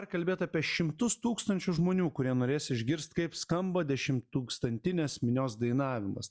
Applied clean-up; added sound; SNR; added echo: none; none; none; none.